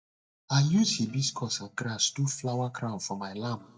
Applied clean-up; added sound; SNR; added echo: neural mask model DeepFilterNet 3.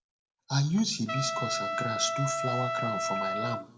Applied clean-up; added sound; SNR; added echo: none; Trumpet; 1 dB; reverberation time 1.3 s.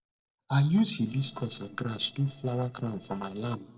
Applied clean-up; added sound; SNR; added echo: neural separator model SepFormer DNS4.